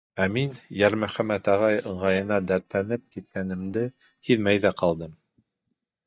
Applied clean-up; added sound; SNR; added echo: neural mask model DeepFilterNet 3.